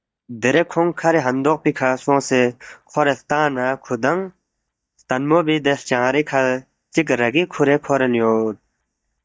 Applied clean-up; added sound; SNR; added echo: neural mask model DeepFilterNet 3.